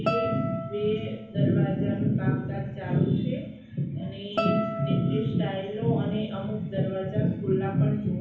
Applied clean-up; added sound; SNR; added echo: none; Guitar; 9 dB; reverberation time 0.7 s.